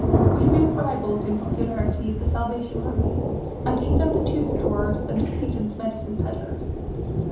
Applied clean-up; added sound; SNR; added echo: none; Thunder; -5 dB; reverberation time 2.8 s.